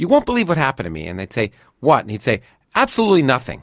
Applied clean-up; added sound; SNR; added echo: none; none; none; none.